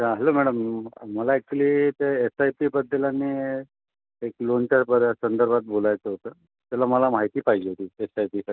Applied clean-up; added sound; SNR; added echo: none; none; none; none.